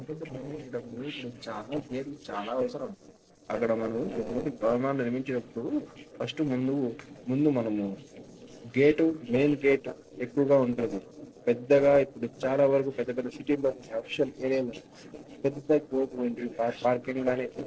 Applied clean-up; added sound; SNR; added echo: neural separator model SepFormer DNS4.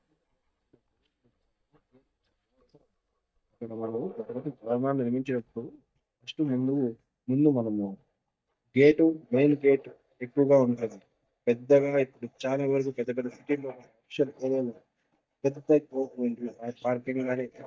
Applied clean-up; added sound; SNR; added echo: neural mask model DeepFilterNet 3.